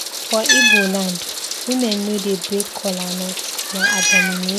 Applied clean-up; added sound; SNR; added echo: none; Meow; -3 dB; none.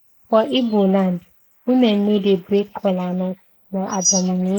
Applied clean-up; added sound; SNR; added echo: neural mask model Resemble Enhance denoiser.